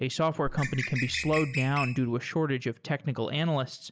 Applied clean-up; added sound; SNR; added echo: none; Bird; 6 dB; none.